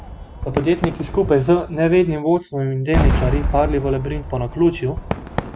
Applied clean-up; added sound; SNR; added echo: none; Cheering / Fireworks; 4 dB; none.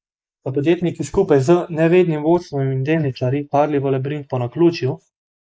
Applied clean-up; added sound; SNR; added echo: neural mask model Resemble Enhance denoiser.